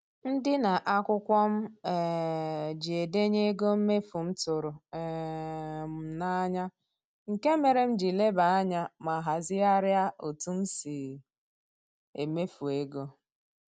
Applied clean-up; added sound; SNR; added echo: none; none; none; none.